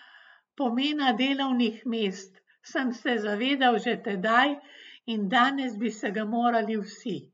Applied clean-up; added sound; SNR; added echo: none; none; none; none.